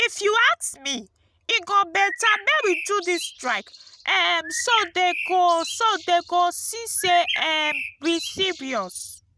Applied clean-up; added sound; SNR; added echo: none; Bird; 10 dB; none.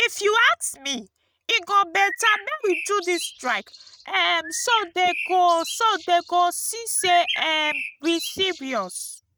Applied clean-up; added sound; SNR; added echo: neural mask model RNNoise.